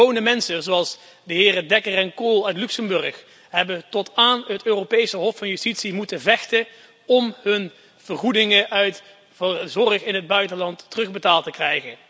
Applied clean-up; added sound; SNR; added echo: none; none; none; none.